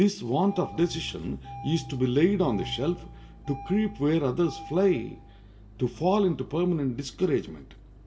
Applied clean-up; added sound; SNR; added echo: none; Engine starting; 16 dB; reverberation time 0.7 s.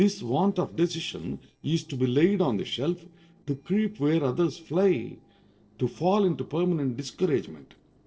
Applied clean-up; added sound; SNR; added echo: neural separator model SepFormer DNS4.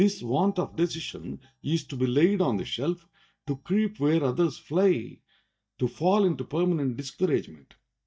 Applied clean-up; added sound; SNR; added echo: neural mask model DeepFilterNet 3.